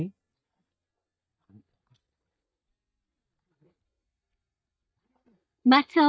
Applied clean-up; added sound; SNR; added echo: neural mask model DeepFilterNet 3.